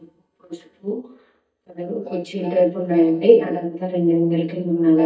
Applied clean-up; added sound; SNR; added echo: neural mask model DeepFilterNet 3.